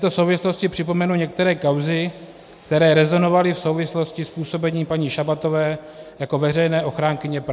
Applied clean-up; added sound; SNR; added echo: none; none; none; none.